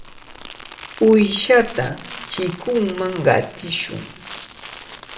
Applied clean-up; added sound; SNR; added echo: none; Crumpling, crinkling; 15 dB; reverberation time 0.7 s.